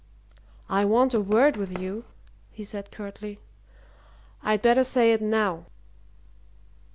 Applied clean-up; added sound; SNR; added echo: none; Run; 17 dB; none.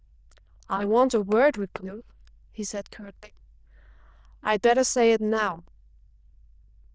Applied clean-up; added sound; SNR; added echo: neural diffusion model UNIVERSE++.